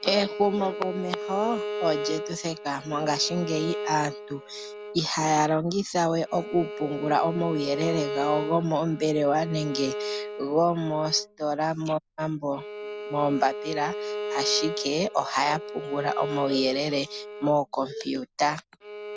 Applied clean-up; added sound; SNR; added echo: none; Bowed string instrument; 8 dB; none.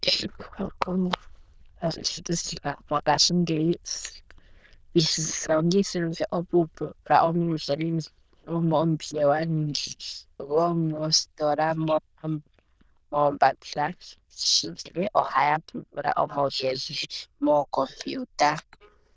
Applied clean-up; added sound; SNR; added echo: neural diffusion model UNIVERSE++.